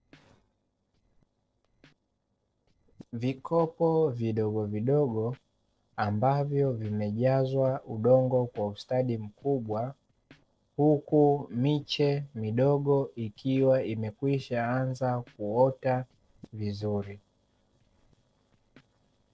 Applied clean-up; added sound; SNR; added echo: neural separator model SepFormer DNS4.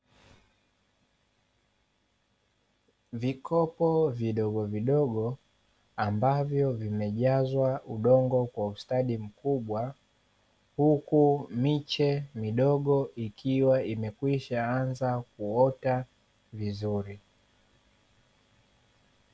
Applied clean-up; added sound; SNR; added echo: none; none; none; none.